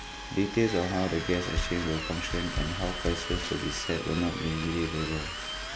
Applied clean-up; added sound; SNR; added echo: none; Bass drum / Snare drum / Drum kit + Drill; 5 dB; none.